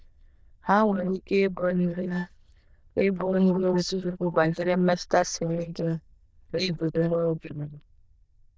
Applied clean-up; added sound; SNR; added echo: neural diffusion model UNIVERSE++.